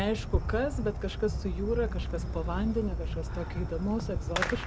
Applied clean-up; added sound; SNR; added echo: none; Fireworks; 0 dB; none.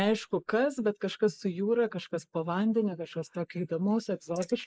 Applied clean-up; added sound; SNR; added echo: neural mask model Resemble Enhance denoiser.